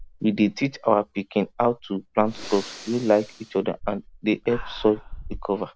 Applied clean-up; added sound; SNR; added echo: none; Breathing; 15 dB; none.